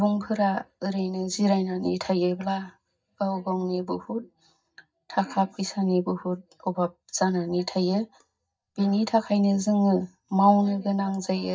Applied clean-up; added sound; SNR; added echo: neural mask model DeepFilterNet 3.